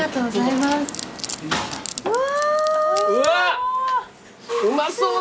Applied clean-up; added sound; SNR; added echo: none; Wood; 15 dB; none.